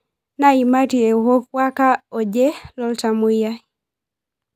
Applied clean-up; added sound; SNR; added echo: none; none; none; none.